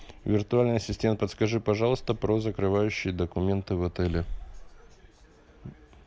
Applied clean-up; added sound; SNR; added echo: none; Breathing; 18 dB; none.